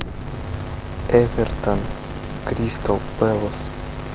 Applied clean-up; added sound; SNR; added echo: none; Wind; 7 dB; none.